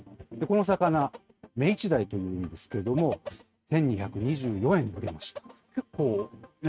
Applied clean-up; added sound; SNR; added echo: neural mask model RNNoise.